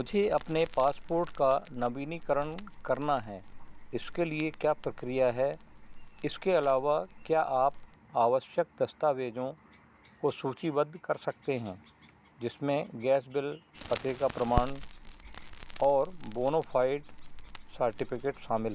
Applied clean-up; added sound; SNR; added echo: none; Crackle; 12 dB; none.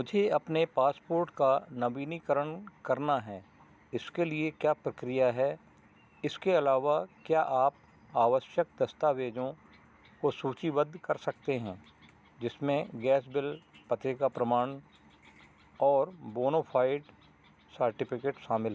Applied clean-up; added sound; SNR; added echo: none; none; none; none.